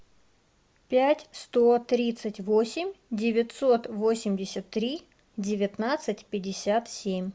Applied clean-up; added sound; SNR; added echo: none; none; none; none.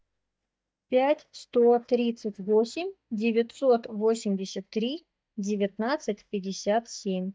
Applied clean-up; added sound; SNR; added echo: neural mask model DeepFilterNet 3.